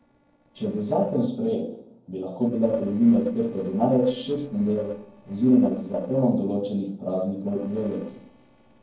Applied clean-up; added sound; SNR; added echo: neural separator model SepFormer DNS4.